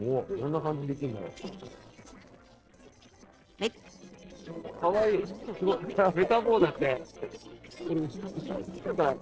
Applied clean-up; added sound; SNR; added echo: neural separator model SepFormer DNS4.